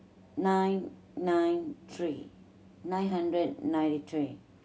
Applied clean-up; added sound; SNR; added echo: none; none; none; none.